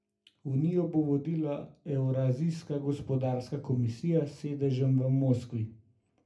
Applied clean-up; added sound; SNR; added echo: none; none; none; reverberation time 0.3 s.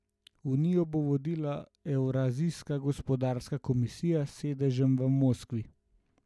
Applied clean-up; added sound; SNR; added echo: none; none; none; none.